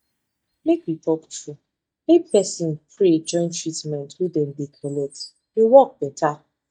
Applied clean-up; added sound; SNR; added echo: neural mask model DeepFilterNet 3.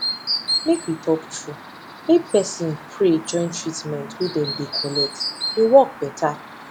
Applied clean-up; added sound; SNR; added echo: none; Chirp, tweet; 8 dB; none.